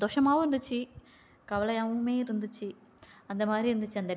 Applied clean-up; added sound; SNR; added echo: none; none; none; none.